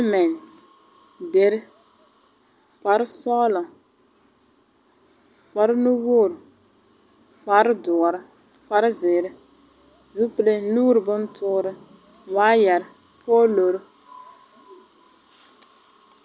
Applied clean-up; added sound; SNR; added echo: none; none; none; none.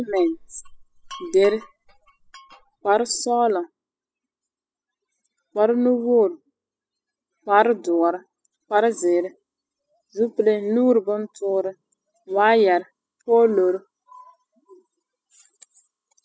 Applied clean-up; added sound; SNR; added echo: classical method spectral subtraction.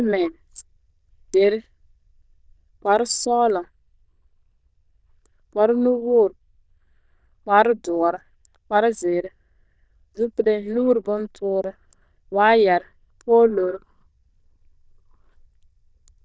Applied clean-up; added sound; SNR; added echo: neural diffusion model UNIVERSE++.